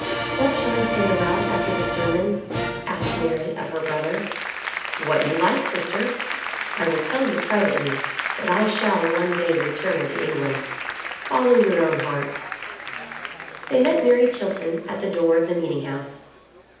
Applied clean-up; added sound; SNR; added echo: none; Applause; 5 dB; reverberation time 0.8 s.